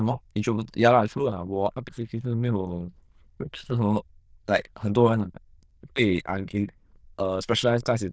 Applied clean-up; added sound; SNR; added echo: neural diffusion model UNIVERSE++.